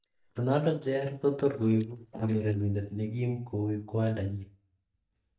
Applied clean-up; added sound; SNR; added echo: neural mask model DeepFilterNet 3.